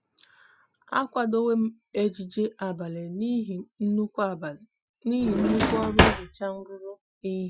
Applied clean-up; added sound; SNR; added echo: classical method Wiener filter.